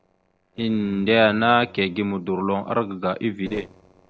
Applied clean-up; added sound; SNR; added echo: neural separator model SepFormer DNS4.